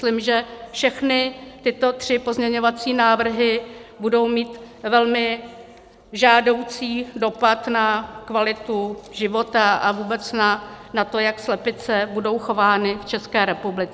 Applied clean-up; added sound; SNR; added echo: none; none; none; none.